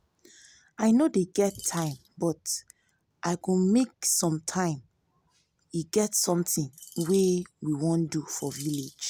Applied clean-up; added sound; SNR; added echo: none; Bird vocalization, bird call, bird song; 17 dB; none.